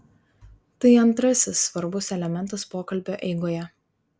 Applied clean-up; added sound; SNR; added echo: none; none; none; none.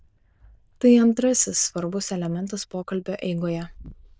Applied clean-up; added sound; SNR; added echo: neural diffusion model UNIVERSE++.